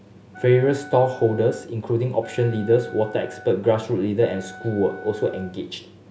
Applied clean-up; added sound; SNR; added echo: none; Wind instrument, woodwind instrument; 19 dB; none.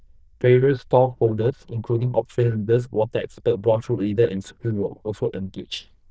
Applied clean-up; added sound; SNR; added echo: neural diffusion model UNIVERSE++.